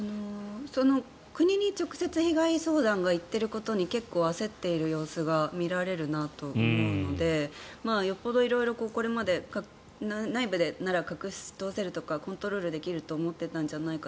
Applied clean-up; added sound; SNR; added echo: none; none; none; none.